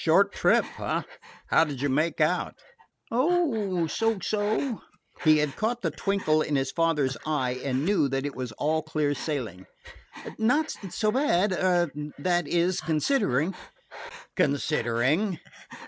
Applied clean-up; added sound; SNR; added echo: none; Breathing; 20 dB; none.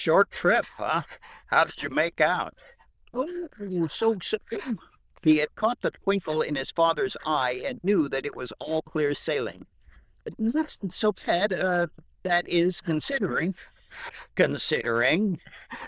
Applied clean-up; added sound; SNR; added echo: neural diffusion model UNIVERSE++.